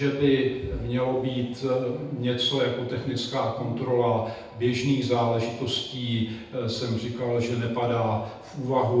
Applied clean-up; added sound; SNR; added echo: none; Brass instrument; 16 dB; reverberation time 0.8 s.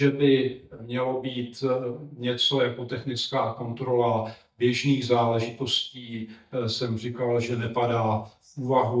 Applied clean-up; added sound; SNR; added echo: neural mask model DeepFilterNet 3.